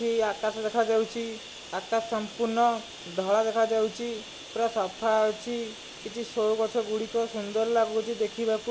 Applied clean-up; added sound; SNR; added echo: none; Bathtub (filling or washing); 16 dB; none.